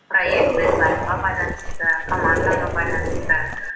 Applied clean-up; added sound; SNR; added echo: none; Dog; 0 dB; reverberation time 0.8 s.